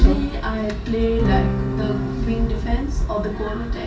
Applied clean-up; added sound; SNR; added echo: none; Acoustic guitar / Strum; 3 dB; reverberation time 0.2 s.